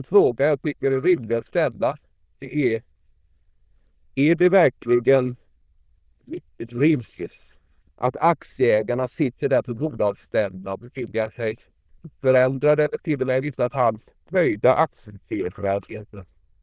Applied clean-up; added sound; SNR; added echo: neural diffusion model UNIVERSE++.